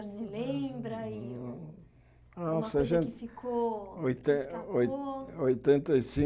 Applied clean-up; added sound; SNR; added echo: none; none; none; none.